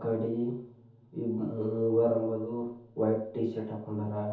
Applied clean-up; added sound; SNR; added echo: none; none; none; reverberation time 0.6 s.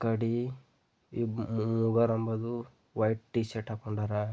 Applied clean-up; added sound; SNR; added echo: none; none; none; none.